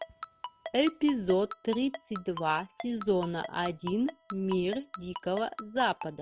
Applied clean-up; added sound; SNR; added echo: none; Ringtone; 13 dB; none.